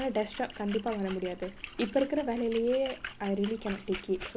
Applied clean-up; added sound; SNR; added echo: none; Splash, splatter; 13 dB; none.